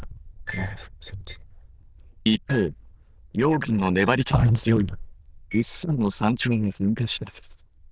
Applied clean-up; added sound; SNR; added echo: neural diffusion model UNIVERSE++.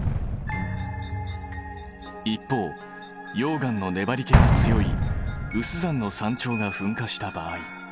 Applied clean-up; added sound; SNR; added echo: none; Explosion; -2 dB; none.